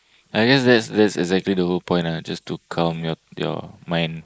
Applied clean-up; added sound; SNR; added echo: neural mask model Resemble Enhance denoiser.